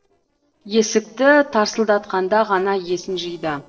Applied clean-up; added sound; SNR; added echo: neural separator model SepFormer DNS4.